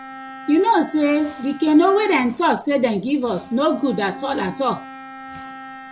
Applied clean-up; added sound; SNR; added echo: none; Bowed string instrument; 17 dB; none.